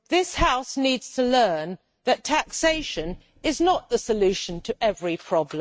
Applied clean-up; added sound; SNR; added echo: neural mask model RNNoise.